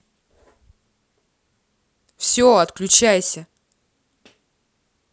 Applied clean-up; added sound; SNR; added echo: none; none; none; none.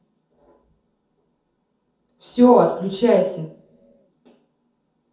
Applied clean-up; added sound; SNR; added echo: none; none; none; reverberation time 0.6 s.